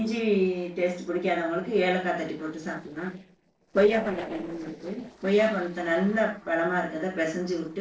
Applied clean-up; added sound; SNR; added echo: neural separator model SepFormer DNS4.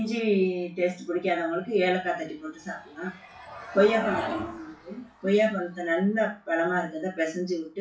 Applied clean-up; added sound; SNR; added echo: classical method WPE with log-MMSE.